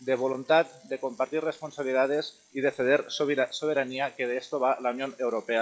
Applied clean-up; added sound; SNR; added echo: classical method log-MMSE.